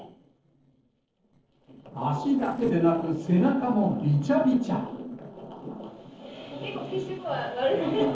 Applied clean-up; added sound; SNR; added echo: neural separator model SepFormer DNS4.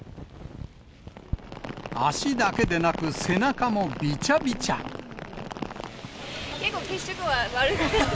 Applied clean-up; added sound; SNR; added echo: none; none; none; none.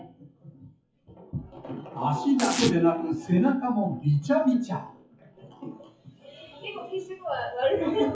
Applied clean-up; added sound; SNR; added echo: classical method WPE with log-MMSE.